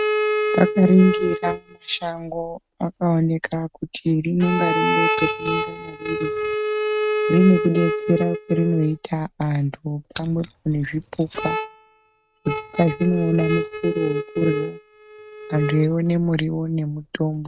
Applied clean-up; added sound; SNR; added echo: neural mask model RNNoise.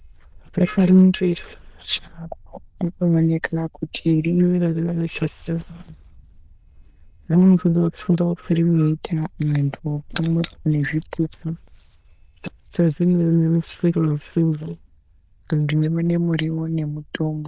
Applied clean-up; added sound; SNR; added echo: neural diffusion model UNIVERSE++.